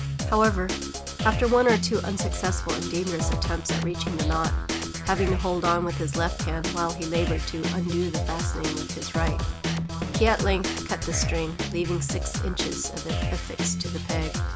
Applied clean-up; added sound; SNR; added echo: none; Drum kit; 0 dB; none.